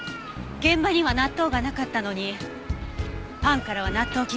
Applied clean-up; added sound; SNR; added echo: none; Cat; 16 dB; none.